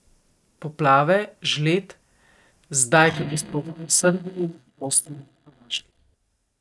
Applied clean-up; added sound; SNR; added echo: neural mask model DeepFilterNet 3.